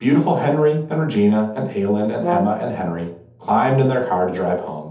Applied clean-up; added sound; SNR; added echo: none; Brass instrument; 6 dB; reverberation time 0.6 s.